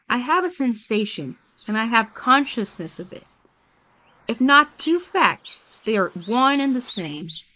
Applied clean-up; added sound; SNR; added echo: neural mask model Resemble Enhance denoiser.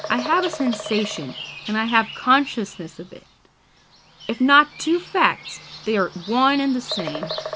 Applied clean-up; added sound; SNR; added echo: none; Bird vocalization, bird call, bird song; 12 dB; none.